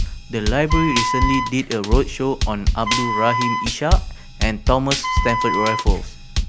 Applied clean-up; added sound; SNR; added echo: none; Wind instrument, woodwind instrument + Drum kit; -2 dB; none.